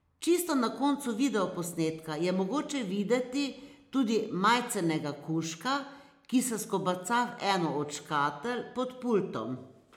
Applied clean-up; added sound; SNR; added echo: none; none; none; none.